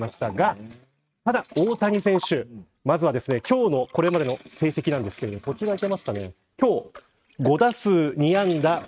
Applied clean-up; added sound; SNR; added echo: neural mask model RNNoise.